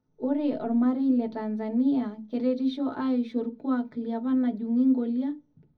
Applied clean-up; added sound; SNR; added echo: none; none; none; reverberation time 0.4 s.